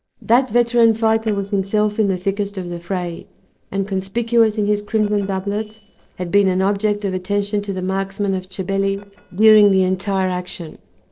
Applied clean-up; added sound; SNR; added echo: neural separator model SepFormer DNS4.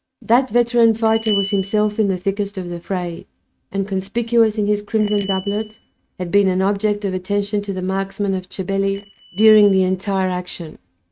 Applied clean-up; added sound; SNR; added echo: neural mask model RNNoise.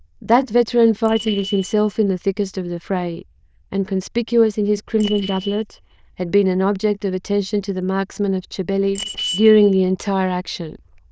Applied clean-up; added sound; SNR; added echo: neural diffusion model UNIVERSE++.